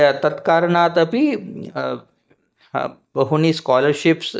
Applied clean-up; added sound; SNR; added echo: neural mask model DeepFilterNet 3.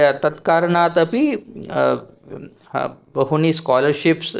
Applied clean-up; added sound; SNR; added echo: neural separator model SepFormer DNS4.